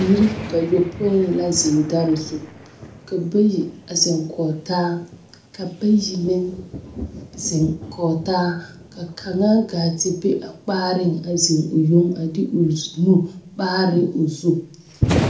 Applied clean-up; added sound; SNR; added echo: none; Thunder; 11 dB; reverberation time 0.4 s.